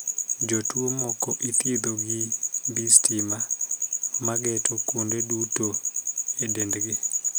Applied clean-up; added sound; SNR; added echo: none; none; none; none.